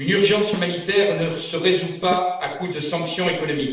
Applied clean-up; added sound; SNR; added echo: neural separator model SepFormer DNS4.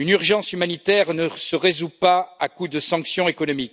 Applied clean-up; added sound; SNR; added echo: none; none; none; none.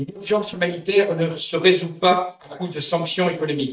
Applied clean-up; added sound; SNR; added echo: neural mask model DeepFilterNet 3.